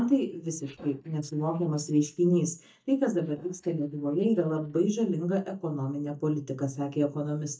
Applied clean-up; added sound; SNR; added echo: neural mask model DeepFilterNet 3.